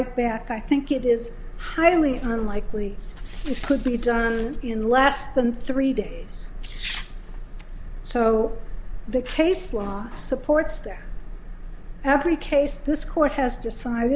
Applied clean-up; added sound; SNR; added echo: none; none; none; none.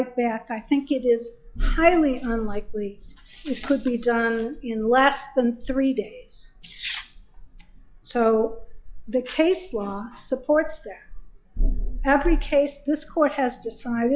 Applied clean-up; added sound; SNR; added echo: classical method log-MMSE.